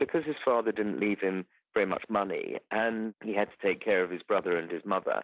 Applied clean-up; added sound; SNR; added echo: none; none; none; none.